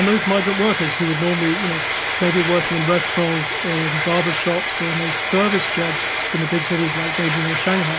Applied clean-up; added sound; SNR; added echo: none; Frying (food); 2 dB; none.